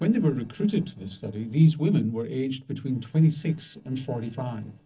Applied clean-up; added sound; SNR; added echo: neural separator model SepFormer DNS4.